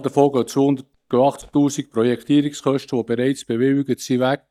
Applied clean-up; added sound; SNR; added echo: neural mask model DeepFilterNet 3.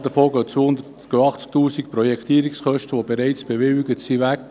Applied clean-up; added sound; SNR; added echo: none; none; none; none.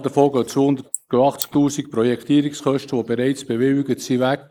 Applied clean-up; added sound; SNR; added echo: neural mask model Resemble Enhance denoiser.